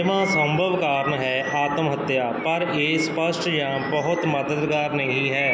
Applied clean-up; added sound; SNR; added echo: none; Bird vocalization, bird call, bird song; 11 dB; none.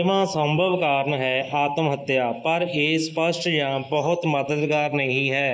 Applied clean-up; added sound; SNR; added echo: neural mask model Resemble Enhance denoiser.